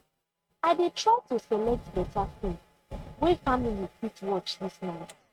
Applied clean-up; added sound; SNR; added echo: neural mask model RNNoise.